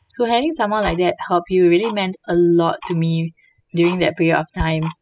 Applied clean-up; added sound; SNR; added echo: classical method spectral subtraction.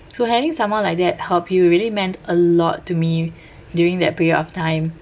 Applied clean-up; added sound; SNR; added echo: none; none; none; none.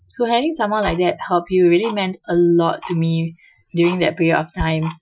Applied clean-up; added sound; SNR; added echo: classical method Wiener filter.